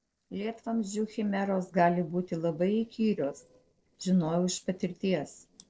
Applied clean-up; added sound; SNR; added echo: neural separator model SepFormer DNS4.